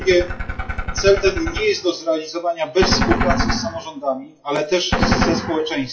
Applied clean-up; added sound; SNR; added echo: classical method WPE with log-MMSE.